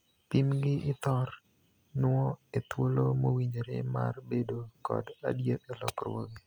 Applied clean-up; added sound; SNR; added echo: none; none; none; none.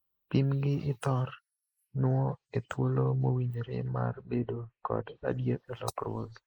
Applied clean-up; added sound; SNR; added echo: neural mask model Resemble Enhance denoiser.